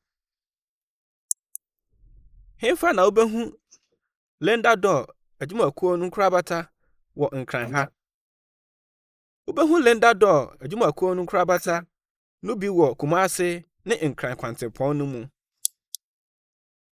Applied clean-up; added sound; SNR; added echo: neural mask model Resemble Enhance denoiser.